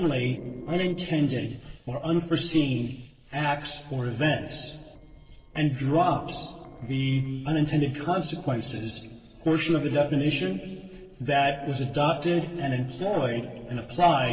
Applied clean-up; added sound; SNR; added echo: neural separator model SepFormer DNS4.